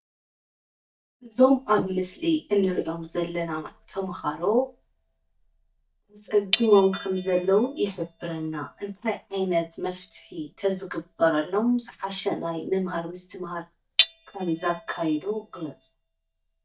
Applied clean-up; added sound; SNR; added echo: neural mask model DeepFilterNet 3.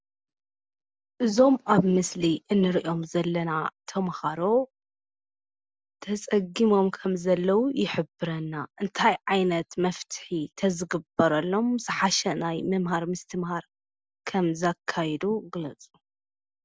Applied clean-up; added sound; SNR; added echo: none; none; none; none.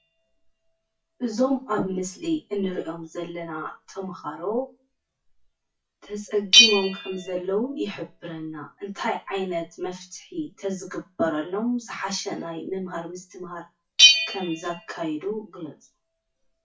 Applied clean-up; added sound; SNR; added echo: classical method WPE with log-MMSE.